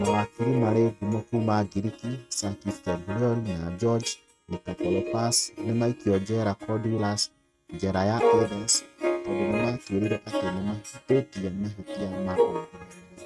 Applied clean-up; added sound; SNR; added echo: neural mask model RNNoise.